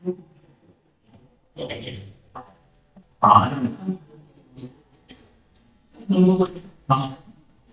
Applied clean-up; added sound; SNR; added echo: neural mask model DeepFilterNet 3.